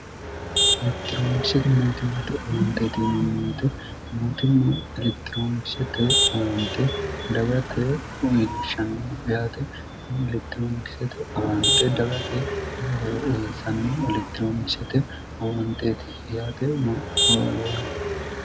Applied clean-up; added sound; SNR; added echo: none; Motor vehicle (road); 4 dB; none.